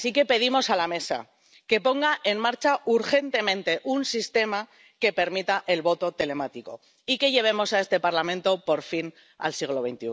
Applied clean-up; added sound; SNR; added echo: none; none; none; none.